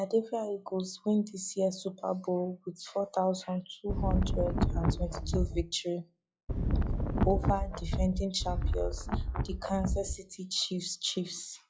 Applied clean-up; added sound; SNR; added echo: classical method log-MMSE.